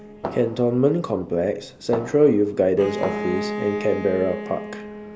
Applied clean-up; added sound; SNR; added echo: none; Bowed string instrument + Fireworks; 9 dB; none.